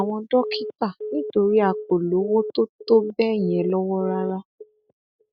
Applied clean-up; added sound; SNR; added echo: neural mask model DeepFilterNet 3.